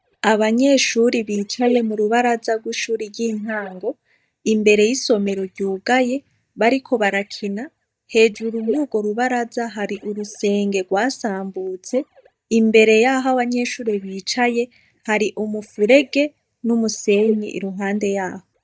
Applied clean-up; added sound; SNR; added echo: neural mask model DeepFilterNet 3.